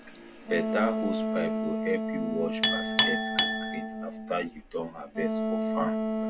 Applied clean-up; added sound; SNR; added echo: none; Wind instrument, woodwind instrument + Chink, clink; -4 dB; none.